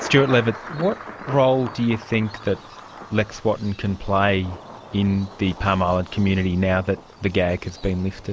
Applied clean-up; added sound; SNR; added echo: none; Thunder; 16 dB; none.